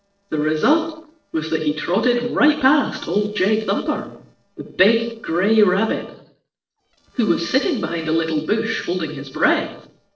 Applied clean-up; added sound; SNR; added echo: neural separator model SepFormer DNS4.